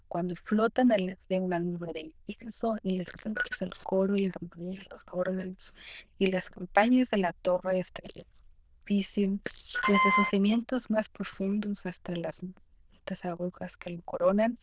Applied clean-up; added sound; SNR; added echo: neural diffusion model UNIVERSE++.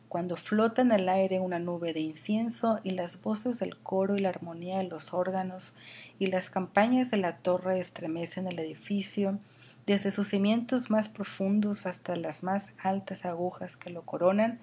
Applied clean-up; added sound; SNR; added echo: none; none; none; none.